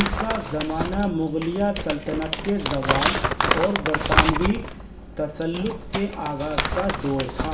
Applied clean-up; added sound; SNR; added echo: none; Crumpling, crinkling; 0 dB; reverberation time 0.7 s.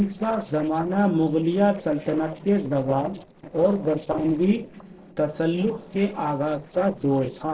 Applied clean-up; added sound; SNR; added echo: neural separator model SepFormer DNS4.